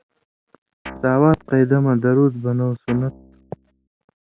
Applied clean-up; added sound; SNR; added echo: none; Guitar; 20 dB; none.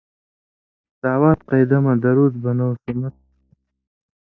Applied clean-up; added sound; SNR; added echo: neural mask model DeepFilterNet 3.